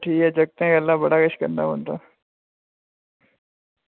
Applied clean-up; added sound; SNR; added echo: none; none; none; none.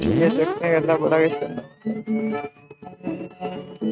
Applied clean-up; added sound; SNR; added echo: neural mask model RNNoise.